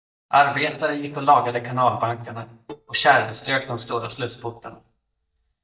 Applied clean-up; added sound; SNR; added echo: neural mask model DeepFilterNet 3.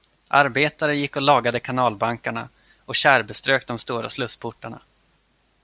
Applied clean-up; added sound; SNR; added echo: none; none; none; none.